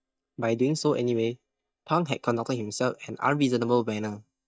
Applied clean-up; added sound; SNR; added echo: neural mask model DeepFilterNet 3.